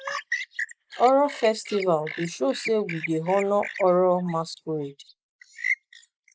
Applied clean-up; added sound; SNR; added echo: neural mask model Resemble Enhance denoiser.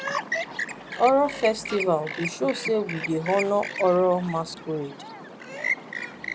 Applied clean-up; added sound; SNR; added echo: none; Chirp, tweet; 8 dB; none.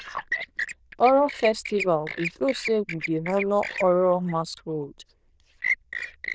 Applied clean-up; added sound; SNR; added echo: neural diffusion model UNIVERSE++.